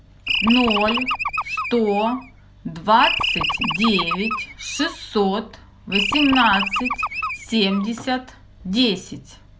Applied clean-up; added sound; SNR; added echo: none; Animal; 2 dB; none.